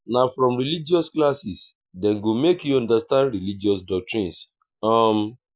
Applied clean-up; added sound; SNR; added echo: neural mask model Resemble Enhance denoiser.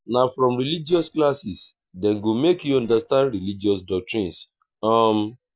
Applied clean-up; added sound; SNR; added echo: neural separator model SepFormer DNS4.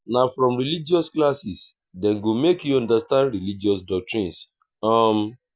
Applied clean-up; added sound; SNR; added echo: none; none; none; none.